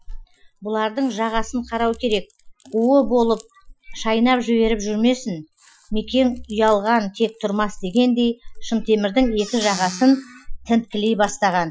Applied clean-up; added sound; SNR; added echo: classical method Wiener filter.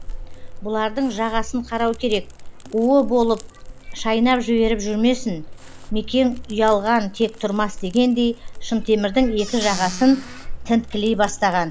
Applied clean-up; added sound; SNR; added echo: none; Crackle + Squeak / Cupboard open or close; 10 dB; none.